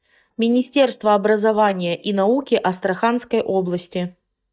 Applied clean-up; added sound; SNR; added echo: neural mask model DeepFilterNet 3.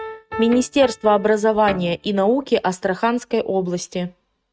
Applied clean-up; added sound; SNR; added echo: neural mask model RNNoise.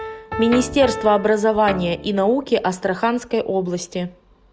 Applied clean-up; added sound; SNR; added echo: none; Piano + Guitar; 12 dB; none.